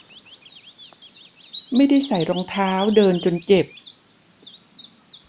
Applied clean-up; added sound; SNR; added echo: none; Bird vocalization, bird call, bird song; 15 dB; none.